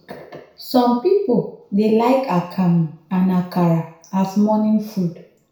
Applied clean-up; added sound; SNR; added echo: none; none; none; reverberation time 0.6 s.